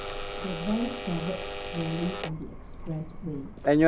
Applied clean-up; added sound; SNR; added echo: none; Alarm / Door; -5 dB; reverberation time 0.5 s.